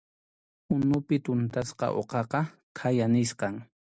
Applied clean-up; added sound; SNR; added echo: none; none; none; none.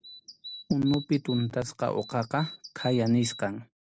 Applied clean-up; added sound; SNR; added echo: none; Bird vocalization, bird call, bird song; 15 dB; none.